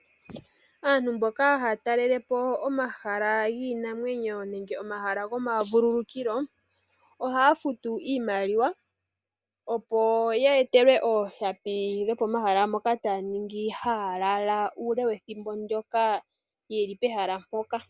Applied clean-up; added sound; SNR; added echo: none; none; none; none.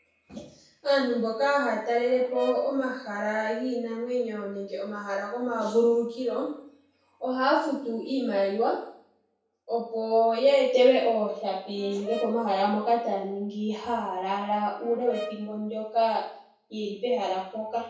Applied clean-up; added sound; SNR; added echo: none; Brass instrument; 14 dB; reverberation time 0.6 s.